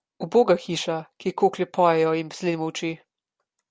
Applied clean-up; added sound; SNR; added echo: none; none; none; none.